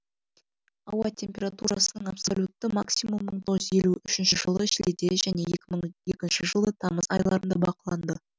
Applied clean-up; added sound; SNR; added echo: none; none; none; none.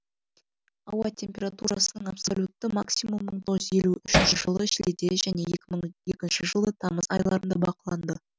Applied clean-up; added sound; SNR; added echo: none; Hammer; -3 dB; none.